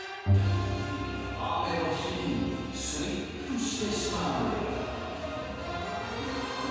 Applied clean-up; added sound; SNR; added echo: none; Bowed string instrument; 0 dB; reverberation time 1.9 s.